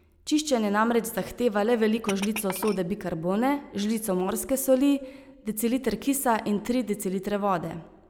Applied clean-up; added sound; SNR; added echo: none; Glass; 16 dB; none.